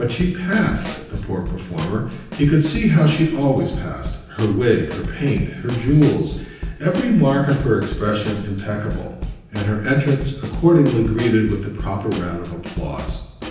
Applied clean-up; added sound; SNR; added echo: none; Snare drum / Drum kit; 11 dB; reverberation time 0.9 s.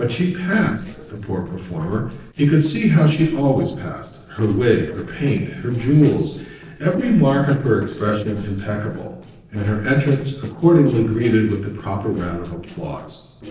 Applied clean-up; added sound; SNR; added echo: neural separator model SepFormer DNS4.